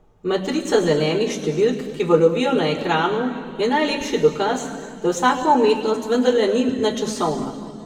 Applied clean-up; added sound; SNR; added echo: none; none; none; reverberation time 2.1 s.